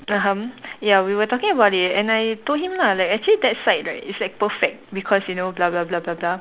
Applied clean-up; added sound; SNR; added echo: none; none; none; none.